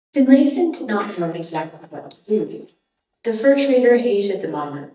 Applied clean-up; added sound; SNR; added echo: neural mask model DeepFilterNet 3.